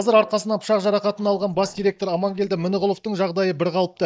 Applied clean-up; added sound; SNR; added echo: neural mask model DeepFilterNet 3.